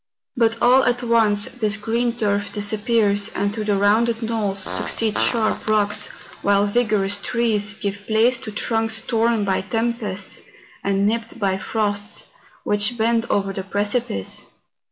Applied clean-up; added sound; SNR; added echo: none; Fart; 11 dB; none.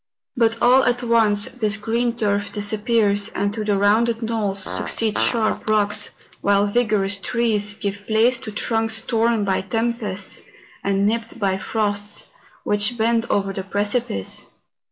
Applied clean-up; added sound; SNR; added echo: neural mask model Resemble Enhance denoiser.